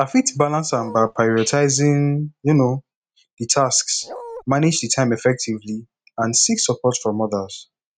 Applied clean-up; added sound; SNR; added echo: neural mask model RNNoise.